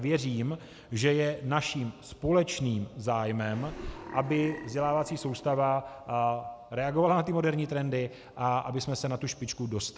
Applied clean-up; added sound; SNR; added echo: none; Burping, eructation; 14 dB; none.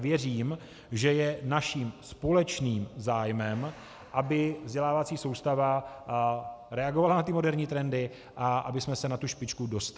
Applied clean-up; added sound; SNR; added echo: none; none; none; none.